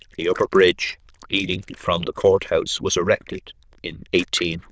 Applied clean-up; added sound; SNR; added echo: neural diffusion model UNIVERSE++.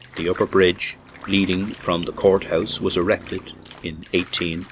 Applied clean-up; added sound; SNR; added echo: none; Bathtub (filling or washing) + Traffic noise, roadway noise; 17 dB; none.